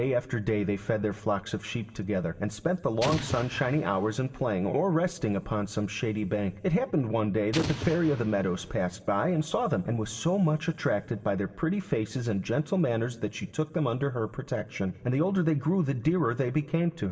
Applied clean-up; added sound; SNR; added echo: none; Explosion; 9 dB; reverberation time 2.7 s.